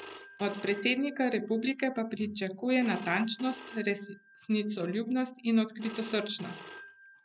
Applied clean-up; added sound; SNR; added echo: none; Telephone; 12 dB; none.